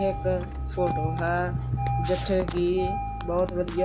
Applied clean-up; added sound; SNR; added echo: none; Engine starting; 3 dB; none.